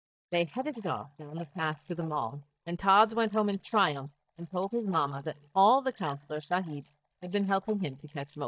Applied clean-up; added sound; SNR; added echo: neural mask model DeepFilterNet 3.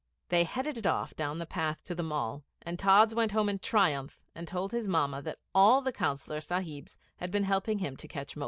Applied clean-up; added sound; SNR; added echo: none; none; none; none.